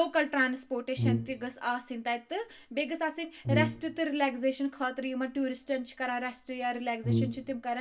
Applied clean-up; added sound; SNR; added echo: none; Brass instrument; -1 dB; reverberation time 0.1 s.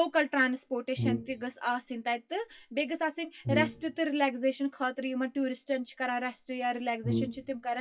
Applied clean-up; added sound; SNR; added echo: classical method WPE with log-MMSE.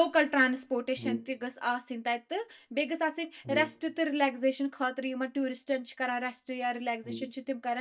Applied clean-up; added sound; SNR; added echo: neural mask model DeepFilterNet 3.